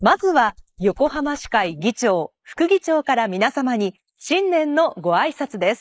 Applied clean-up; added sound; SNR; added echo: neural mask model Resemble Enhance denoiser.